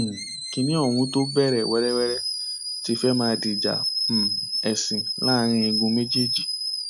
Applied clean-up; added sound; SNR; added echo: classical method Wiener filter.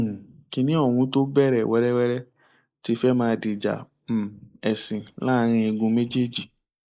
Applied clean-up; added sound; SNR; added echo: neural mask model Resemble Enhance denoiser.